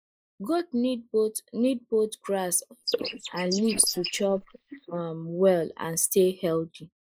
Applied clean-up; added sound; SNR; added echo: neural mask model Resemble Enhance denoiser.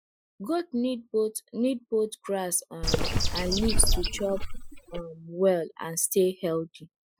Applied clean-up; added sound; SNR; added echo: classical method spectral subtraction.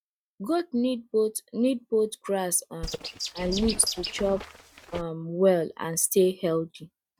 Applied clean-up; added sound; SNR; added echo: neural mask model RNNoise.